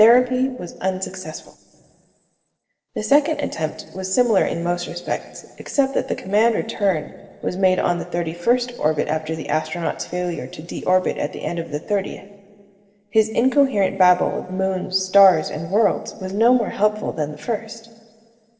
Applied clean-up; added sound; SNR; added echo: neural separator model SepFormer DNS4.